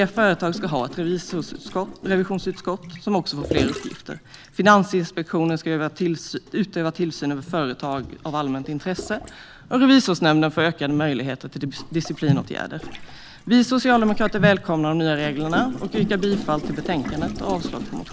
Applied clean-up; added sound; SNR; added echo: none; Gurgling; 11 dB; none.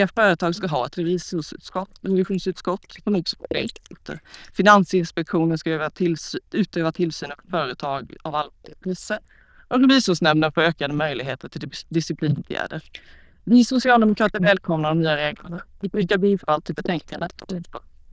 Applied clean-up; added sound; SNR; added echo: neural diffusion model UNIVERSE++.